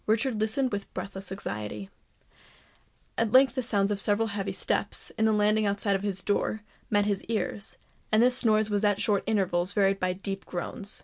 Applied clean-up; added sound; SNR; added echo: none; none; none; none.